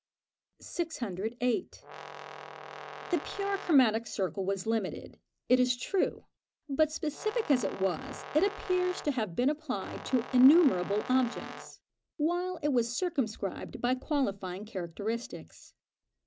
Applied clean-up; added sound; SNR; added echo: none; Brass instrument; 13 dB; none.